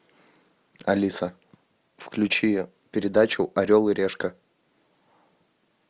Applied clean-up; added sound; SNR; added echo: none; none; none; none.